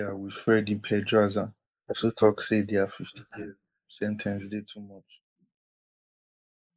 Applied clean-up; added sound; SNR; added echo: neural mask model Resemble Enhance denoiser.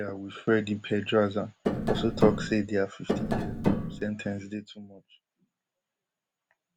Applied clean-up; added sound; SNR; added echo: none; Tap; -2 dB; none.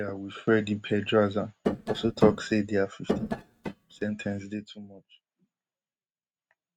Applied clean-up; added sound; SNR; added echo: neural mask model RNNoise.